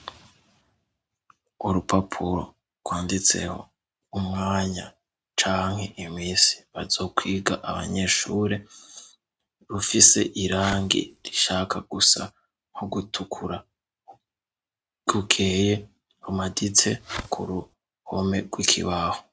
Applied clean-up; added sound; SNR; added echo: none; Fireworks; 12 dB; none.